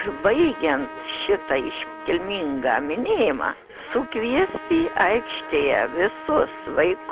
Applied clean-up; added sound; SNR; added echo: none; Trumpet; 15 dB; none.